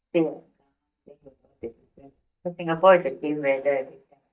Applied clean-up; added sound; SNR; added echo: neural mask model DeepFilterNet 3.